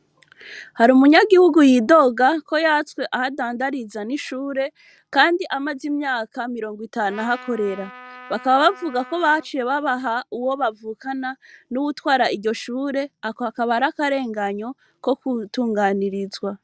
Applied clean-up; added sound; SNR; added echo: none; Trumpet; 20 dB; none.